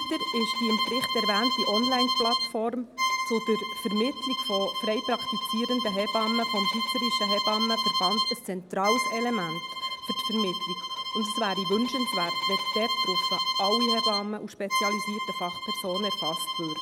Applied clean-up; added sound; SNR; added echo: none; Bowed string instrument; -1 dB; none.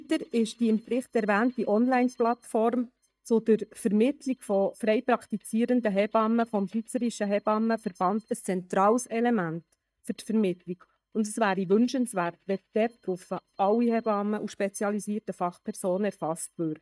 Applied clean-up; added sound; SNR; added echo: neural mask model DeepFilterNet 3.